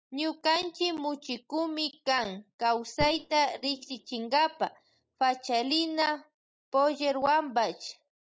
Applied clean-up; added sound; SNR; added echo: neural mask model DeepFilterNet 3.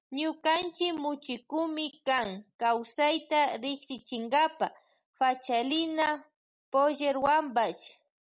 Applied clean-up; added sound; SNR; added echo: none; none; none; none.